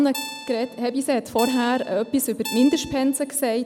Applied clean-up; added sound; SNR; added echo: none; Guitar; 14 dB; none.